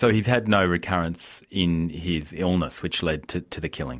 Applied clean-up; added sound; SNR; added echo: none; none; none; none.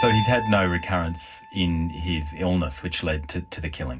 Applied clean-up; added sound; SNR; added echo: none; Keyboard (musical); 9 dB; reverberation time 0.4 s.